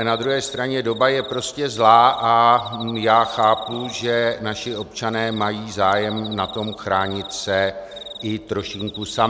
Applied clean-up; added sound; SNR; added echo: none; Cricket; 16 dB; none.